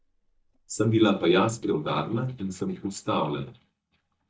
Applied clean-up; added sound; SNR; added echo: neural mask model DeepFilterNet 3.